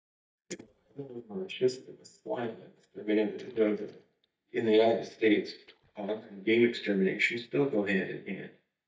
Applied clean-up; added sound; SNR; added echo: neural mask model DeepFilterNet 3.